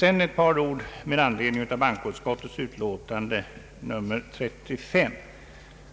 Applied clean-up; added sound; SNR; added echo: none; none; none; none.